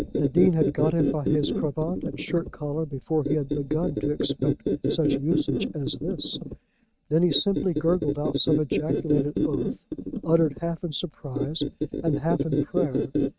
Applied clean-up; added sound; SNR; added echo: neural mask model RNNoise.